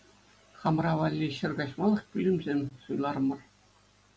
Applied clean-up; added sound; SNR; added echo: none; none; none; none.